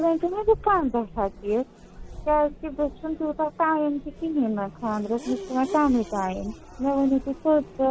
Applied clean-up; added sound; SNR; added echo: none; Race car, auto racing / Accelerating, revving, vroom; 16 dB; none.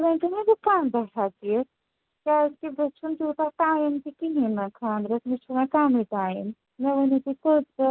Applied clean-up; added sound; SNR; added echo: none; none; none; none.